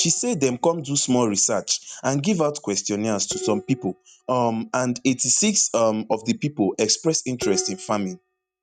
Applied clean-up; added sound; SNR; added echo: neural mask model RNNoise.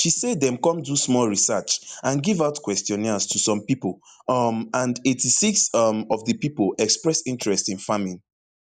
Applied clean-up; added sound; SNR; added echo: neural mask model Resemble Enhance denoiser.